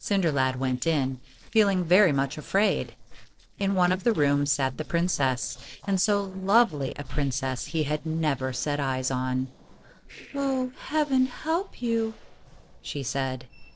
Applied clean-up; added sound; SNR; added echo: neural separator model SepFormer DNS4.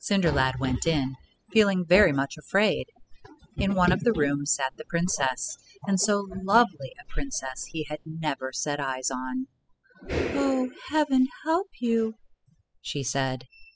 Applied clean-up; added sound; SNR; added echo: classical method spectral subtraction.